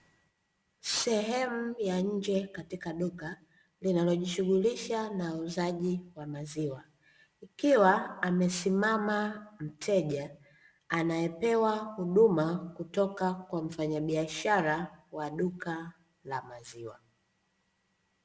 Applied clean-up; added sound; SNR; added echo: none; none; none; none.